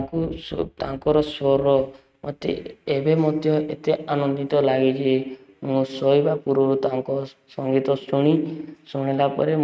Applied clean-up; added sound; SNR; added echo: neural mask model RNNoise.